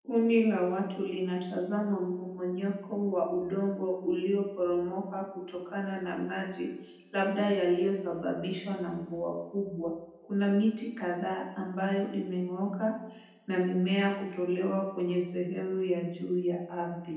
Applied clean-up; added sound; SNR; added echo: none; none; none; reverberation time 0.8 s.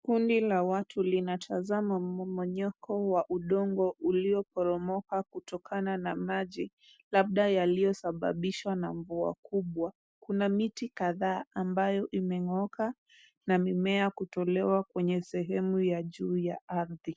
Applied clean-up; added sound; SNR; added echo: none; none; none; none.